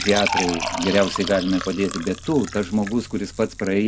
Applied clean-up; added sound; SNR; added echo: none; Fill (with liquid) / Trickle, dribble; 7 dB; none.